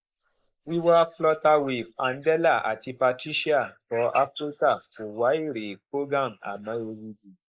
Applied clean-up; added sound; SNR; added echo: neural mask model Resemble Enhance denoiser.